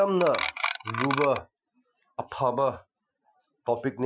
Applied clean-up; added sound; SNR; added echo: classical method Wiener filter.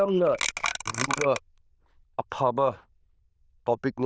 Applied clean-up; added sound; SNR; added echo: neural diffusion model UNIVERSE++.